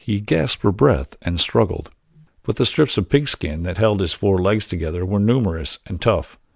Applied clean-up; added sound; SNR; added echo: none; none; none; none.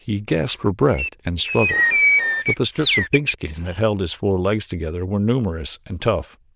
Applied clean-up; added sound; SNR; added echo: neural diffusion model UNIVERSE++.